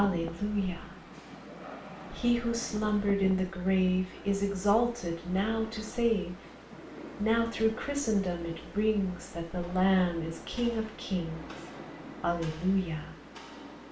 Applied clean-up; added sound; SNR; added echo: none; Rain; 14 dB; reverberation time 0.4 s.